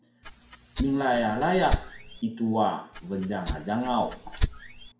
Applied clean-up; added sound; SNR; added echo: none; Rattle (instrument); 3 dB; reverberation time 0.5 s.